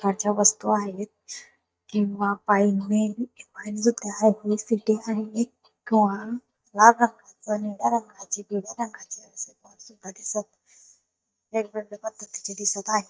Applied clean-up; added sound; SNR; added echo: neural mask model DeepFilterNet 3.